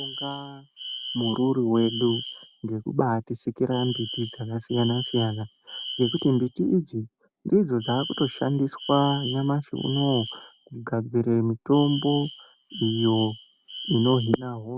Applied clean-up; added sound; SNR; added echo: none; Alarm; 12 dB; none.